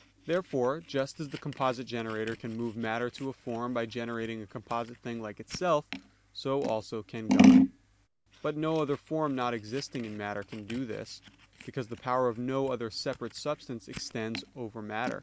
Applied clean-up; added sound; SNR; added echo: none; Scissors; 0 dB; none.